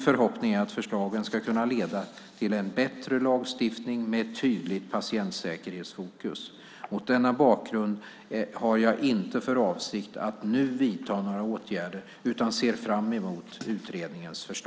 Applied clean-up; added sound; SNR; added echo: none; none; none; none.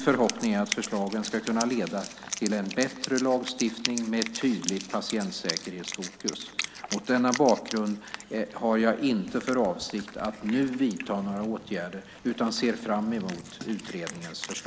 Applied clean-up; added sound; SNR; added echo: none; Wind instrument, woodwind instrument; 11 dB; none.